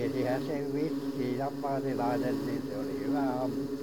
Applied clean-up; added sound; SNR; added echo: none; Insect; -1 dB; none.